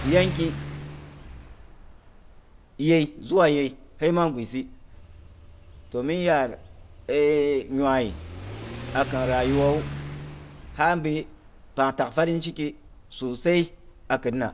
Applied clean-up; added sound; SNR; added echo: none; Accelerating, revving, vroom / Car; 12 dB; none.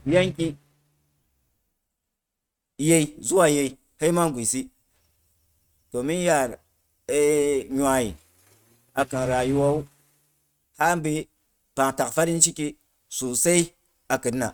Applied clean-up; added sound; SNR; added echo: neural mask model RNNoise.